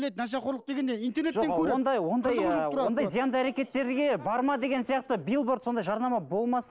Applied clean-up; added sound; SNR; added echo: none; none; none; none.